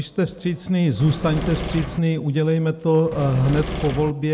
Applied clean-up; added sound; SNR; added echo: none; Engine / Mechanisms; 7 dB; none.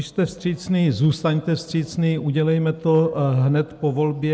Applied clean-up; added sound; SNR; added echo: none; none; none; none.